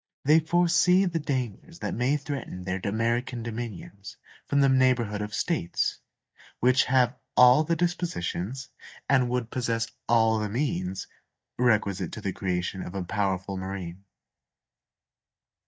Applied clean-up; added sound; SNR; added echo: neural mask model DeepFilterNet 3.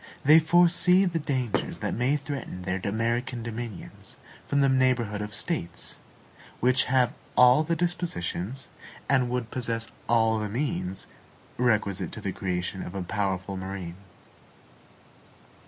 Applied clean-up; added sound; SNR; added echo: none; Fireworks; 13 dB; none.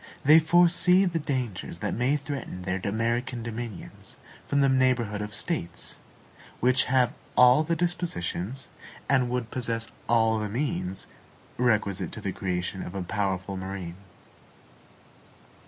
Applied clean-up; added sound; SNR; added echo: none; none; none; none.